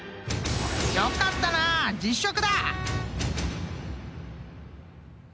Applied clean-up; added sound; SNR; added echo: none; Wind instrument, woodwind instrument; 12 dB; none.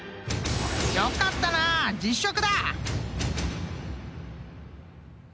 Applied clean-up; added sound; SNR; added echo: none; none; none; none.